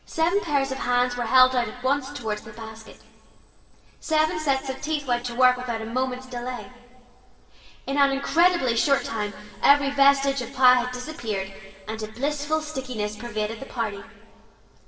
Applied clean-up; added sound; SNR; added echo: none; none; none; reverberation time 2.4 s.